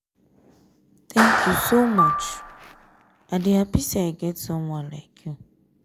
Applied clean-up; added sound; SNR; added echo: none; Clapping + Marimba, xylophone; 0 dB; none.